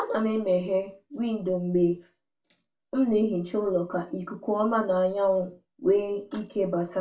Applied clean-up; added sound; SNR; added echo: none; none; none; reverberation time 0.2 s.